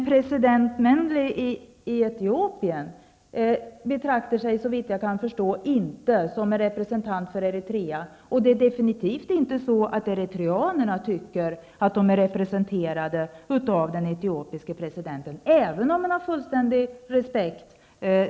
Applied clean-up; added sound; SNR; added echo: none; none; none; none.